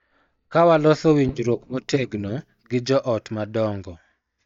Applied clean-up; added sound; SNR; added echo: neural mask model DeepFilterNet 3.